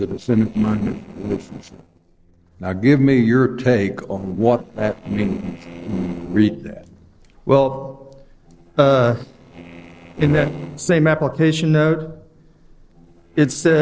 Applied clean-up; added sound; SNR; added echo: neural separator model SepFormer DNS4.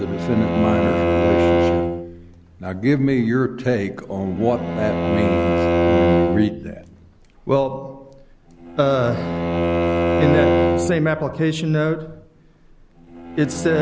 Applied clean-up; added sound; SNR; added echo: none; Bowed string instrument; -1 dB; none.